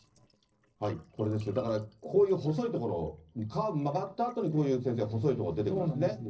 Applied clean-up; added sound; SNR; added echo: neural separator model SepFormer DNS4.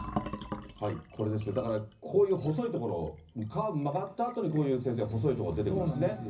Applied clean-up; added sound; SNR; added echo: none; Fill (with liquid); 14 dB; reverberation time 0.4 s.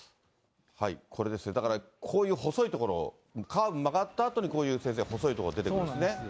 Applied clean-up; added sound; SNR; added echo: none; none; none; none.